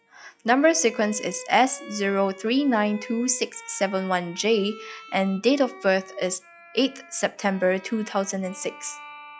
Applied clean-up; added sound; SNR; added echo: classical method log-MMSE.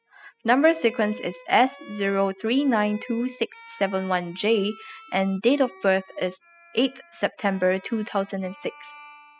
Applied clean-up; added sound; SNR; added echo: classical method spectral subtraction.